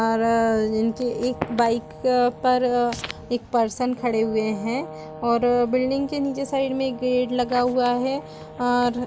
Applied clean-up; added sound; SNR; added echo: none; Brass instrument; 17 dB; none.